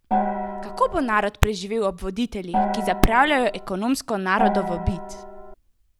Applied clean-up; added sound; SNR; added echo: none; Gong; 3 dB; none.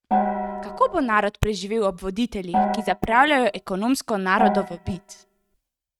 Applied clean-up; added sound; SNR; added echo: neural mask model RNNoise.